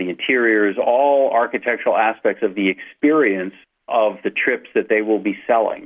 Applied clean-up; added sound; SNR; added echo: none; none; none; none.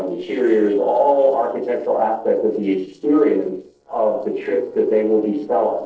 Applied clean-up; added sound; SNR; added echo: neural separator model SepFormer DNS4.